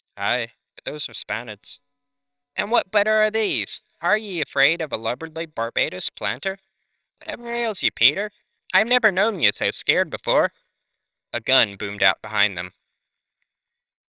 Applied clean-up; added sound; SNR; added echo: neural separator model SepFormer WHAMR!.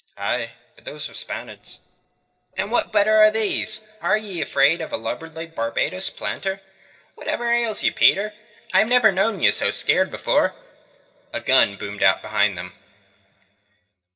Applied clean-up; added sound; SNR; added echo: neural separator model SepFormer DNS4.